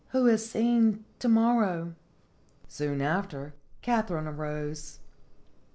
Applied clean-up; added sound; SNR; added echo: none; none; none; none.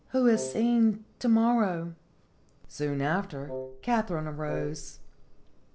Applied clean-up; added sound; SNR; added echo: none; Wind instrument, woodwind instrument; 11 dB; none.